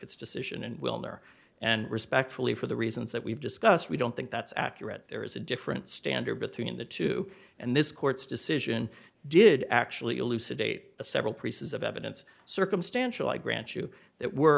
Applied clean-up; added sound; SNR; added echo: none; none; none; none.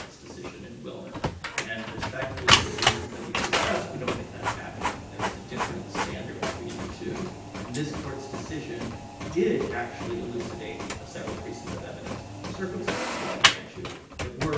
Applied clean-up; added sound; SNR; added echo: none; Printer; -4 dB; reverberation time 0.9 s.